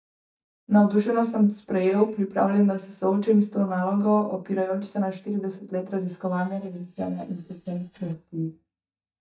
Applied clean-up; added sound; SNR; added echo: neural mask model DeepFilterNet 3.